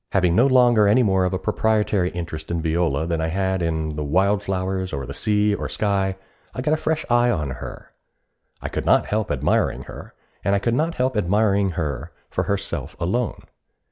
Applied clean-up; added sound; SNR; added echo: none; none; none; none.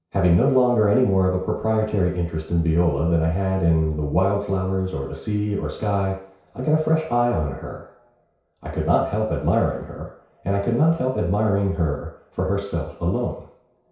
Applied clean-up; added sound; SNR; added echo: none; none; none; reverberation time 0.6 s.